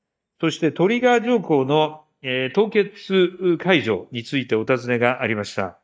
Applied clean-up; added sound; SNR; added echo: neural mask model DeepFilterNet 3.